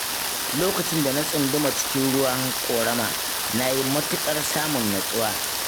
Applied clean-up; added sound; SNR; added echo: none; Rain; 1 dB; none.